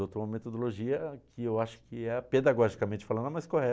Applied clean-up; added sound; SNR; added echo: none; none; none; none.